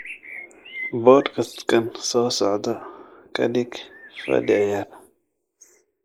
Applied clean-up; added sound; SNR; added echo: neural mask model Resemble Enhance denoiser.